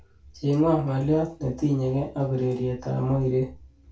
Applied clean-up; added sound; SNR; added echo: none; none; none; reverberation time 0.2 s.